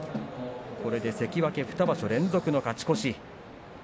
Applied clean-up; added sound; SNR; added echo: none; Snare drum; 11 dB; none.